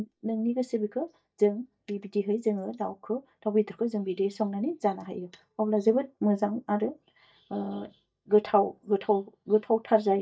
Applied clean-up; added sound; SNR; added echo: neural mask model DeepFilterNet 3.